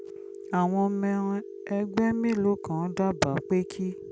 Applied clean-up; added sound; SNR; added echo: none; Telephone; 14 dB; none.